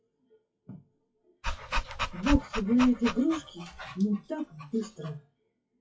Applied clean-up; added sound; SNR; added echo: classical method WPE with log-MMSE.